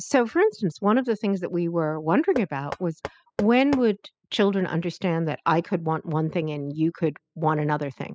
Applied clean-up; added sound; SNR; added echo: classical method spectral subtraction.